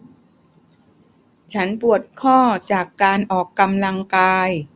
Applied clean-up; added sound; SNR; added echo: none; none; none; none.